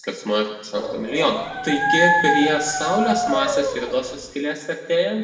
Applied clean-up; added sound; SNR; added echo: none; Dog; 0 dB; reverberation time 1.2 s.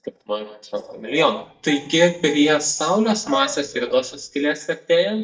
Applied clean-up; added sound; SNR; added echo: neural mask model DeepFilterNet 3.